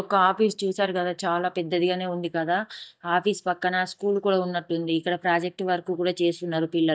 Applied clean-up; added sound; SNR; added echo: neural mask model DeepFilterNet 3.